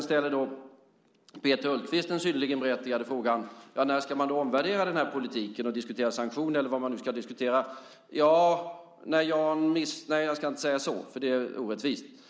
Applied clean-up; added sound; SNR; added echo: none; none; none; none.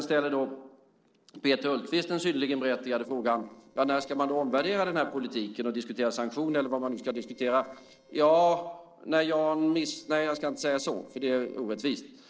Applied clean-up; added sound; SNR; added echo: neural separator model SepFormer DNS4.